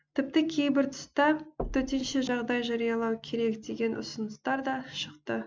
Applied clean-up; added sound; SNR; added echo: none; Knock; 14 dB; none.